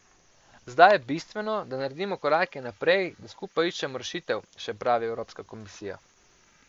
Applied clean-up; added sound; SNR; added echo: neural mask model Resemble Enhance denoiser.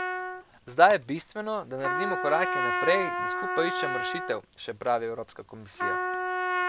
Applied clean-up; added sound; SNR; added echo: none; Trumpet; 2 dB; none.